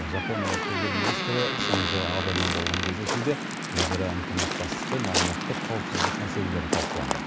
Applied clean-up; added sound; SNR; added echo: none; Squeak + Waves, surf; -3 dB; none.